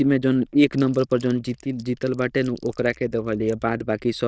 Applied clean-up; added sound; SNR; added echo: neural diffusion model UNIVERSE++.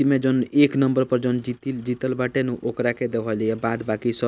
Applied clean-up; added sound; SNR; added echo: none; none; none; none.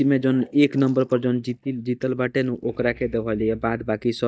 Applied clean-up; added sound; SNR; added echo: neural mask model DeepFilterNet 3.